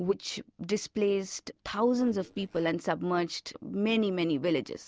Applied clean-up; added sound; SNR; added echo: neural separator model SepFormer DNS4.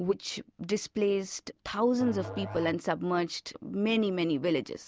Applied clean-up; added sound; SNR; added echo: none; Musical instrument; 14 dB; none.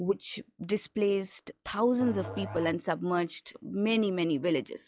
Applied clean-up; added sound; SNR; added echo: classical method log-MMSE.